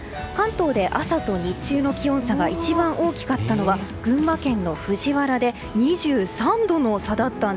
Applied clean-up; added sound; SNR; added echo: none; none; none; none.